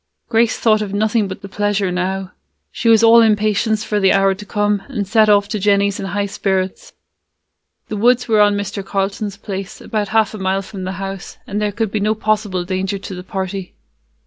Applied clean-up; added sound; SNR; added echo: none; none; none; none.